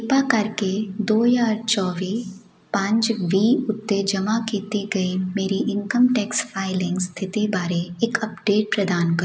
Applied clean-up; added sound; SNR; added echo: none; none; none; none.